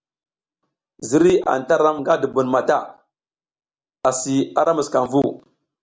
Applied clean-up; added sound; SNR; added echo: none; none; none; none.